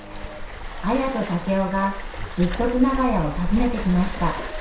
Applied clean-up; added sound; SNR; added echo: none; Waves, surf; 5 dB; reverberation time 0.6 s.